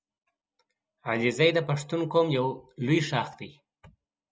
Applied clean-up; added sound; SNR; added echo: none; none; none; none.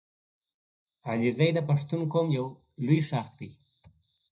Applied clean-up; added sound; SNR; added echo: neural mask model DeepFilterNet 3.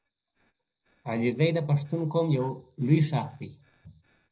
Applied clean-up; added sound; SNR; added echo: neural separator model SepFormer DNS4.